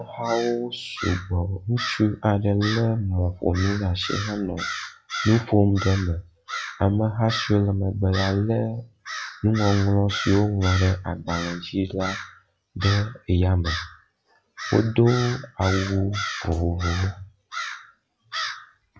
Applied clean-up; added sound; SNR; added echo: classical method log-MMSE.